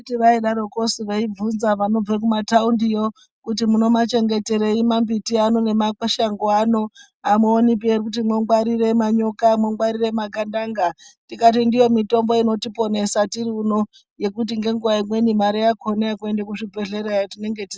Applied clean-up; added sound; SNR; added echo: none; none; none; none.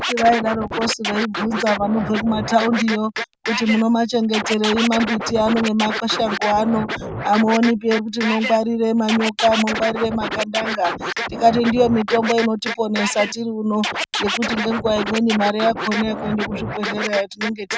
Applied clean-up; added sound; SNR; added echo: none; Scratching (performance technique); 6 dB; none.